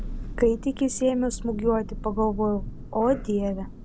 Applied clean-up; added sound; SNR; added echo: none; Thunder; 9 dB; none.